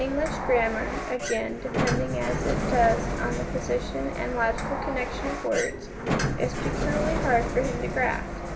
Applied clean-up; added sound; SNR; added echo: none; Sliding door; 1 dB; reverberation time 1.8 s.